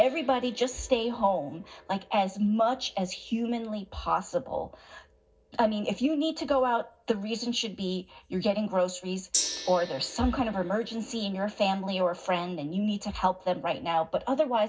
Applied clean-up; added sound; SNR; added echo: none; Gong; 15 dB; reverberation time 0.4 s.